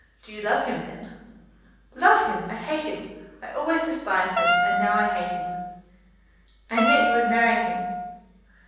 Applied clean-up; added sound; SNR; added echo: none; Wind instrument, woodwind instrument; -1 dB; reverberation time 1.1 s.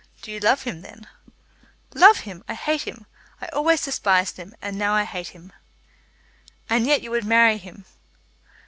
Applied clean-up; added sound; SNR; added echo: none; none; none; none.